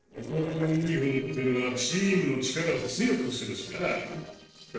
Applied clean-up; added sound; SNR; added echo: neural separator model SepFormer DNS4.